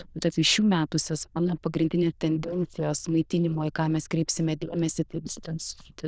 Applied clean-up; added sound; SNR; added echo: neural diffusion model UNIVERSE++.